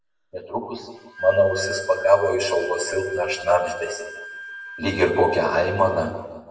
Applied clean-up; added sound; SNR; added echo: none; Wind instrument, woodwind instrument; 13 dB; reverberation time 1.2 s.